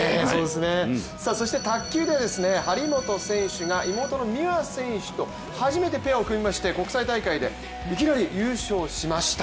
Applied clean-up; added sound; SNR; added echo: none; Organ; 12 dB; none.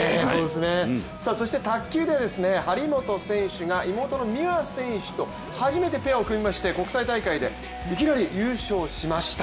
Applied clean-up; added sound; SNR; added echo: none; none; none; none.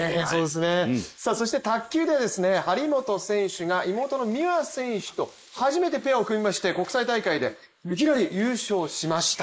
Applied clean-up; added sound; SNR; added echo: neural mask model Resemble Enhance denoiser.